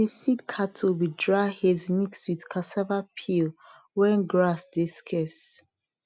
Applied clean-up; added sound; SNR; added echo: none; none; none; none.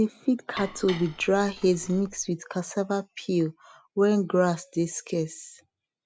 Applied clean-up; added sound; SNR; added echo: none; Dishes, pots, and pans; 15 dB; none.